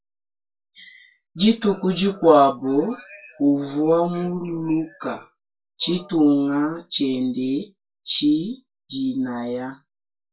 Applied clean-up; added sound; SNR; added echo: none; none; none; reverberation time 0.2 s.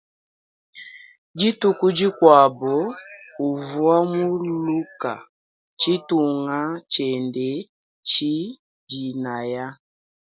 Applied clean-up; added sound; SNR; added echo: none; none; none; none.